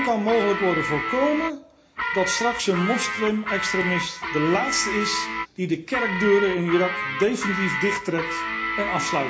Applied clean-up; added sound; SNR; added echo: none; Guitar; 4 dB; reverberation time 0.4 s.